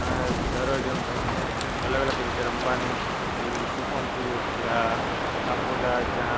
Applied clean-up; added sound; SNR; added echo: none; Crow; -3 dB; none.